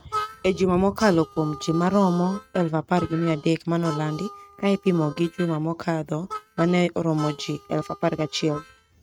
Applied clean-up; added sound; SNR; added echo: neural mask model RNNoise.